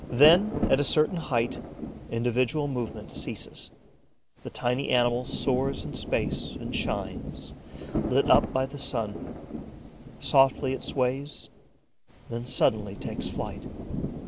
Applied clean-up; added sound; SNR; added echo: none; Rain; 7 dB; none.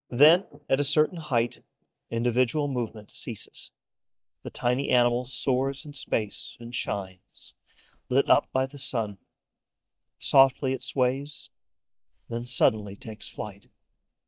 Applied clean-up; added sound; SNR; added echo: neural mask model DeepFilterNet 3.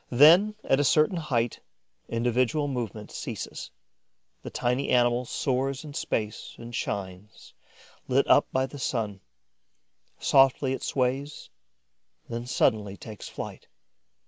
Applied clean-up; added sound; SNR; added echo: none; none; none; none.